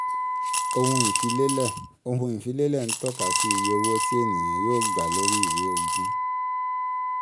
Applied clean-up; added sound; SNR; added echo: none; Coin (dropping) / Glass + Wind instrument, woodwind instrument; -2 dB; none.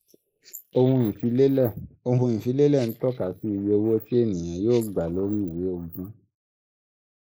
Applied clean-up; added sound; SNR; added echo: neural mask model Resemble Enhance denoiser.